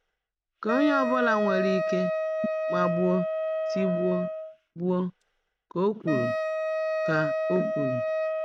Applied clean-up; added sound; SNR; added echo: none; Wind instrument, woodwind instrument; 0 dB; none.